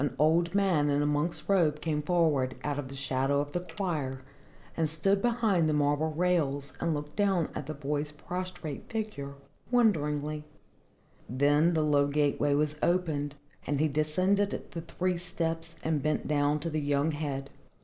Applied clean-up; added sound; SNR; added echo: none; Mechanisms; 19 dB; none.